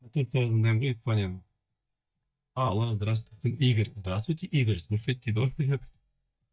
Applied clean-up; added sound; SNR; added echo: neural mask model DeepFilterNet 3.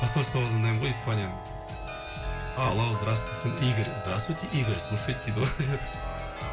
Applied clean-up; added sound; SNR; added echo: none; Chime; 9 dB; reverberation time 0.8 s.